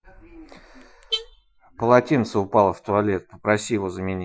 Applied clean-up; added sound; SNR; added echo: classical method Wiener filter.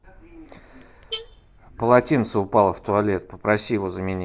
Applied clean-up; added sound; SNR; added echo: neural separator model SepFormer DNS4.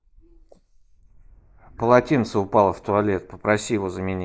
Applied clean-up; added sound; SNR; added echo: neural mask model Resemble Enhance denoiser.